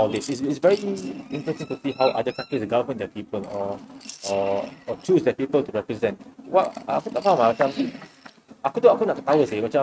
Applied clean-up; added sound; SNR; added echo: neural mask model RNNoise.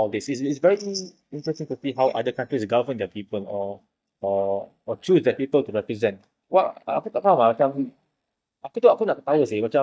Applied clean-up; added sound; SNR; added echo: neural mask model DeepFilterNet 3.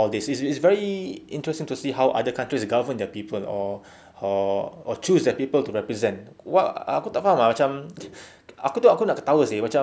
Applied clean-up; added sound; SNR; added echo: none; none; none; none.